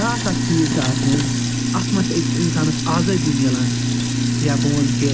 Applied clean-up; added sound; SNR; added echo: none; Sink (filling or washing); -2 dB; none.